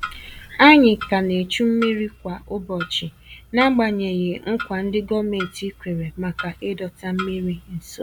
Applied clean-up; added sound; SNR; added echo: none; Clock; 16 dB; none.